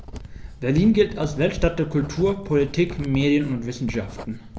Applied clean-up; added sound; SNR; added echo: none; Writing; 12 dB; none.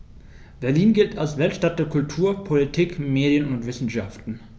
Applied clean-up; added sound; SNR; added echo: none; none; none; none.